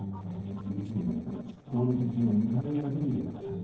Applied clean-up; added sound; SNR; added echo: neural separator model SepFormer DNS4.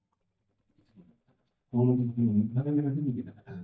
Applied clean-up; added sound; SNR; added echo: neural mask model DeepFilterNet 3.